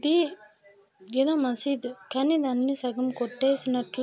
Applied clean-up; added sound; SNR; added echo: none; none; none; none.